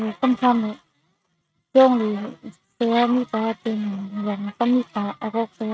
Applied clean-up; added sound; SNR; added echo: neural mask model RNNoise.